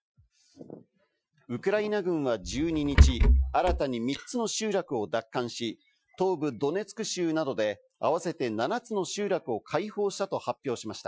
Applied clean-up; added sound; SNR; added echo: classical method Wiener filter.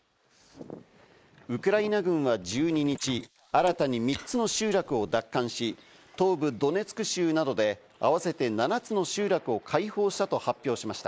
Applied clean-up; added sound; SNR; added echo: neural mask model Resemble Enhance denoiser.